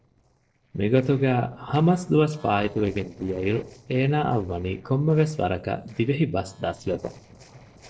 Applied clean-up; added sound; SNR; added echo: neural separator model SepFormer DNS4.